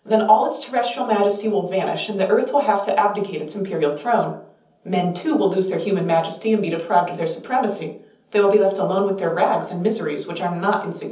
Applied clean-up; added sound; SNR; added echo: none; none; none; reverberation time 0.7 s.